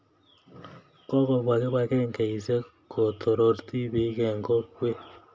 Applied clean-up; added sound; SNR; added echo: none; none; none; none.